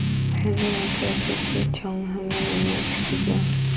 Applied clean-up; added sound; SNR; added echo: none; Guitar; -4 dB; none.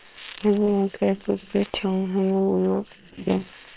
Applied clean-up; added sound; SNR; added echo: neural separator model SepFormer WHAM!.